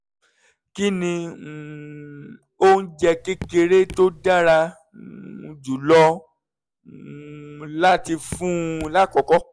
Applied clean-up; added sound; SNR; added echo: none; Raindrop / Drip; 17 dB; none.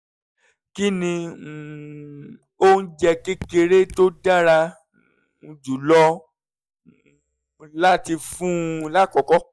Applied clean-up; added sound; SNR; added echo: neural mask model DeepFilterNet 3.